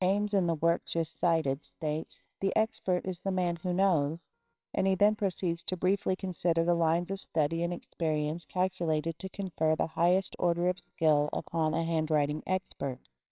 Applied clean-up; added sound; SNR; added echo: neural separator model SepFormer WHAMR!.